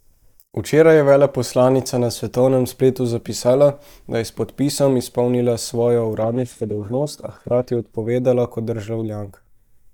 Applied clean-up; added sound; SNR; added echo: neural mask model DeepFilterNet 3.